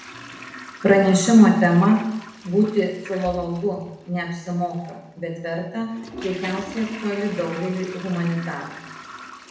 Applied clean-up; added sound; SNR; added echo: none; Toilet flush; 18 dB; reverberation time 0.8 s.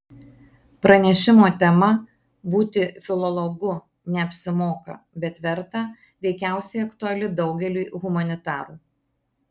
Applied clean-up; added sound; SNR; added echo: none; none; none; none.